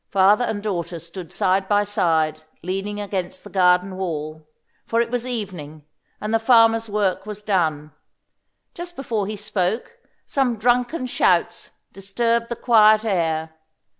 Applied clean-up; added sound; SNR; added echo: none; none; none; none.